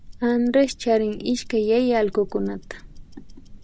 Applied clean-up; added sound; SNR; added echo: none; Tick-tock; 17 dB; none.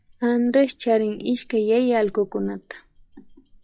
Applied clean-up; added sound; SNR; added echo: classical method log-MMSE.